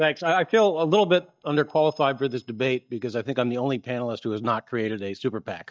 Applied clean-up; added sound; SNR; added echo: neural mask model DeepFilterNet 3.